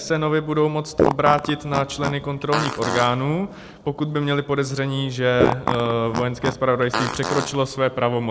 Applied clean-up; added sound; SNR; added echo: none; Fart; 3 dB; none.